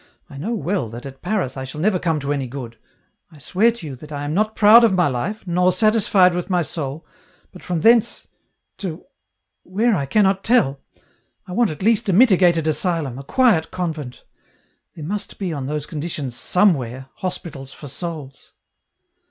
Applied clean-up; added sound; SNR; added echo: none; none; none; none.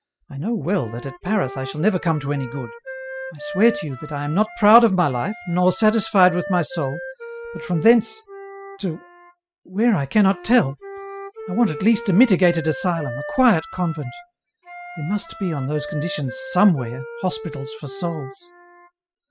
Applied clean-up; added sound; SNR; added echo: classical method spectral subtraction.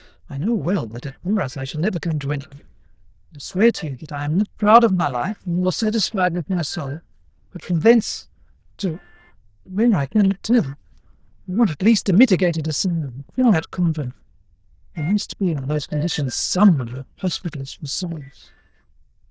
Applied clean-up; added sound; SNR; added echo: neural diffusion model UNIVERSE++.